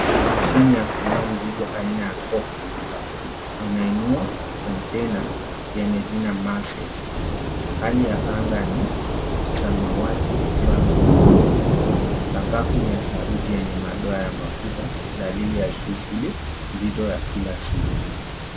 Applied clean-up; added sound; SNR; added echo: none; Thunder / Rain; -4 dB; none.